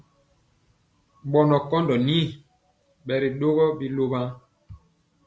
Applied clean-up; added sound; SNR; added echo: none; none; none; none.